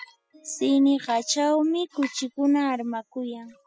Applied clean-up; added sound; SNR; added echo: classical method spectral subtraction.